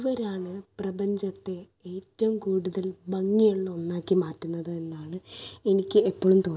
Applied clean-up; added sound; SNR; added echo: none; none; none; none.